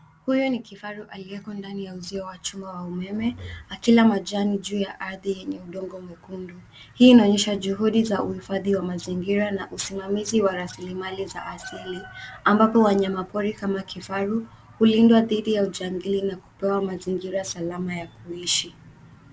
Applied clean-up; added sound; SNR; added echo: none; none; none; none.